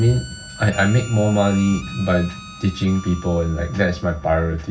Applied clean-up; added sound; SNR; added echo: none; Harmonica; 18 dB; reverberation time 0.4 s.